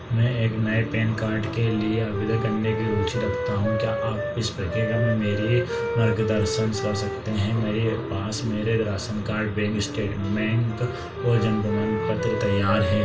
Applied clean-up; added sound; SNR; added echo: none; Wind instrument, woodwind instrument; 7 dB; reverberation time 0.2 s.